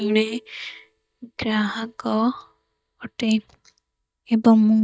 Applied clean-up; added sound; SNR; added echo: neural mask model DeepFilterNet 3.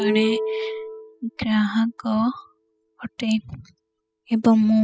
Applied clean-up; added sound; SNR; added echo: classical method spectral subtraction.